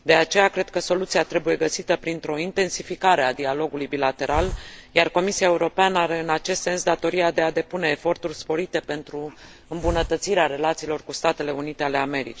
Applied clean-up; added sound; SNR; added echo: none; Hiss; 17 dB; none.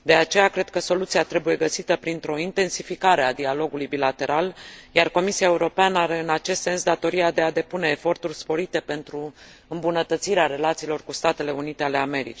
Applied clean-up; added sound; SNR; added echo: none; none; none; none.